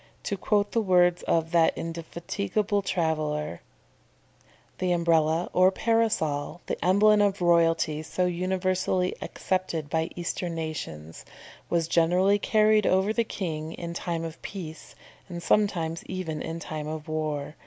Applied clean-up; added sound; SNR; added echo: none; none; none; none.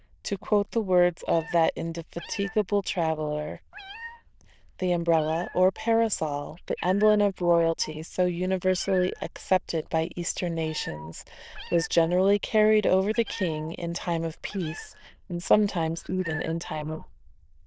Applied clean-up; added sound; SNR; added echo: neural diffusion model UNIVERSE++.